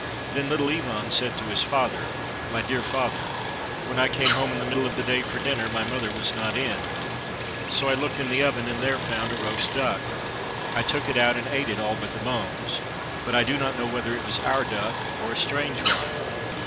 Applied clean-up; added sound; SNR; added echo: none; Stream; 2 dB; none.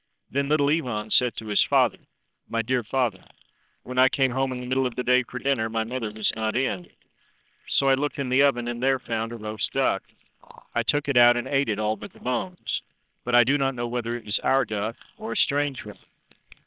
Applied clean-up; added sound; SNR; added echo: neural separator model SepFormer WHAM!.